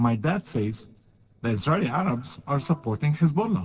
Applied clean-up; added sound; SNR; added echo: neural separator model SepFormer DNS4.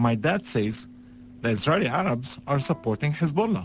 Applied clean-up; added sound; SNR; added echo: none; none; none; none.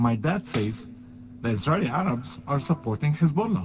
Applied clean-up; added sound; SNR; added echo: none; Tambourine; 8 dB; reverberation time 2.7 s.